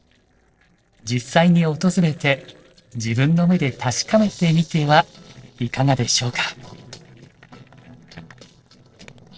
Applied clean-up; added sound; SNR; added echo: neural separator model SepFormer DNS4.